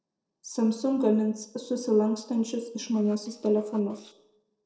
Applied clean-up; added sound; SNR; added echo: neural separator model SepFormer DNS4.